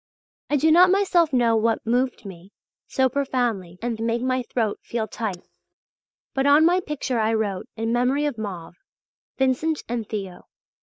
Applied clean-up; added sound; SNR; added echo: neural mask model DeepFilterNet 3.